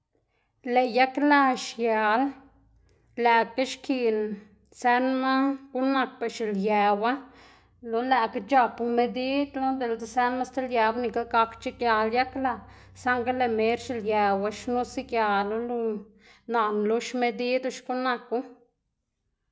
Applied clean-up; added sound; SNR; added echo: none; none; none; none.